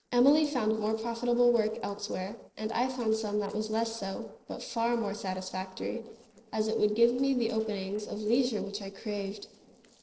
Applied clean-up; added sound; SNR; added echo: neural separator model SepFormer DNS4.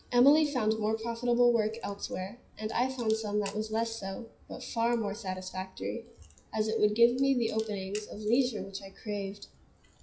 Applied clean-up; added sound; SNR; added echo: classical method WPE with log-MMSE.